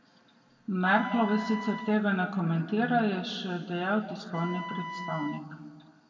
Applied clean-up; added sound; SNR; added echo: none; Wind instrument, woodwind instrument; 11 dB; reverberation time 1.6 s.